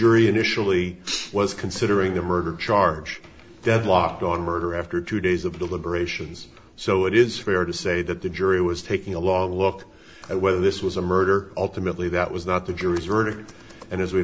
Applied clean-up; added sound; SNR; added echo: none; none; none; none.